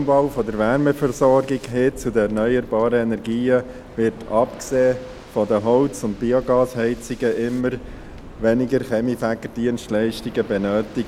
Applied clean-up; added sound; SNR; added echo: none; Waves, surf; 19 dB; none.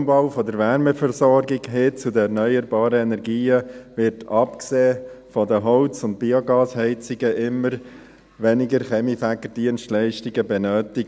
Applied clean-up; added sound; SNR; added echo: none; none; none; none.